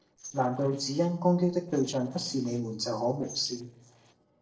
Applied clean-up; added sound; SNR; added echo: neural separator model SepFormer DNS4.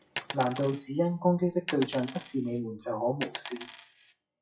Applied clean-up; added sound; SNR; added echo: classical method WPE with log-MMSE.